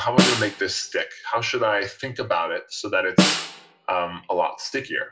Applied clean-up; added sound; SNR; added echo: none; Snare drum; -1 dB; reverberation time 0.2 s.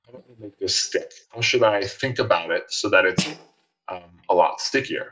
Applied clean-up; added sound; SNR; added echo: neural mask model DeepFilterNet 3.